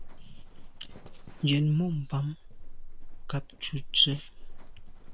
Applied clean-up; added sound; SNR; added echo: none; Livestock, farm animals, working animals; 7 dB; none.